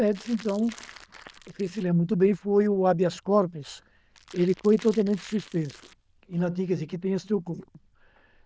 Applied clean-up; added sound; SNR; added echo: neural diffusion model UNIVERSE++.